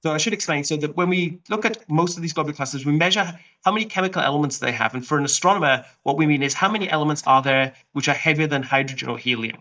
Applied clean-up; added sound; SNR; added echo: neural mask model DeepFilterNet 3.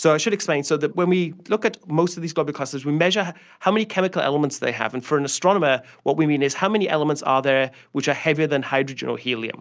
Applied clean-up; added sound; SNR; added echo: none; none; none; none.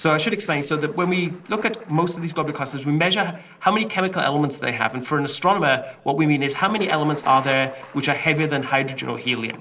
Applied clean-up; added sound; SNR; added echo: neural separator model SepFormer DNS4.